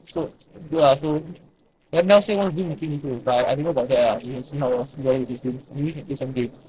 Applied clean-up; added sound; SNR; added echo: neural separator model SepFormer DNS4.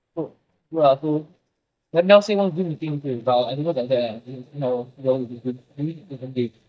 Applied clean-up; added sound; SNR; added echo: neural mask model DeepFilterNet 3.